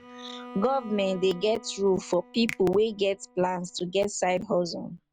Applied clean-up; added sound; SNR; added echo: none; Bowed string instrument + Finger snapping; 18 dB; none.